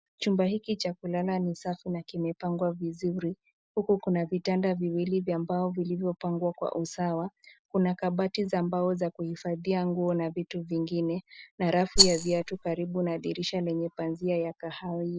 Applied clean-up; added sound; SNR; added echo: none; Rattle; -4 dB; none.